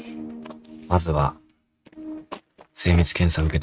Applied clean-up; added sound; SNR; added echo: neural mask model RNNoise.